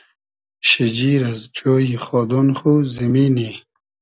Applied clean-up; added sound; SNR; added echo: none; none; none; none.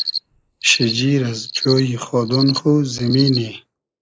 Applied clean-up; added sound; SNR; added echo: neural mask model Resemble Enhance denoiser.